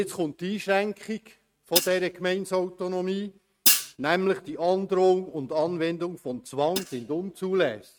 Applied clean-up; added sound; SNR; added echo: neural mask model RNNoise.